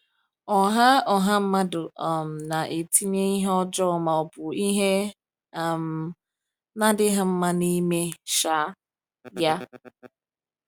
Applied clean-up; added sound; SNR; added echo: none; none; none; none.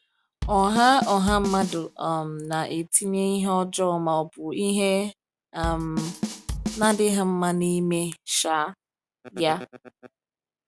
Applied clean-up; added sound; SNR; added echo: none; Drum kit; 8 dB; none.